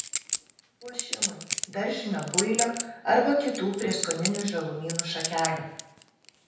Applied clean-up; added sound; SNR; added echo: none; Chink, clink; 4 dB; reverberation time 0.9 s.